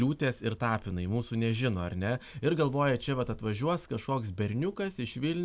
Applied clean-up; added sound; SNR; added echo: none; none; none; none.